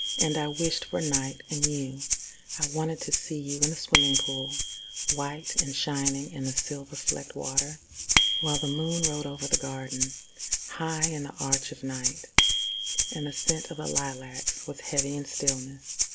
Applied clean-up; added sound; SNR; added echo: none; Rattle (instrument) + Bicycle bell; -4 dB; none.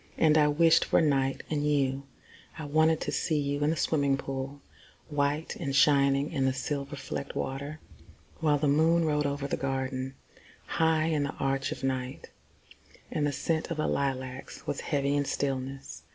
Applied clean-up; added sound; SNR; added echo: none; none; none; none.